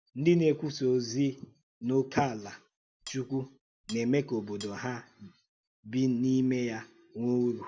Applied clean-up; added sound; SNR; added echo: none; Cutlery, silverware; 20 dB; none.